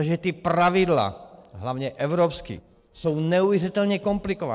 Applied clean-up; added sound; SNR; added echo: neural separator model SepFormer DNS4.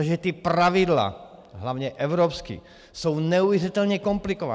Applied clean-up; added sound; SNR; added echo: none; none; none; none.